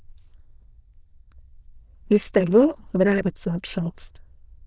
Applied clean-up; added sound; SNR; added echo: neural diffusion model UNIVERSE++.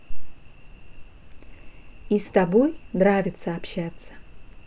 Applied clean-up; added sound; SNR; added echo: none; none; none; none.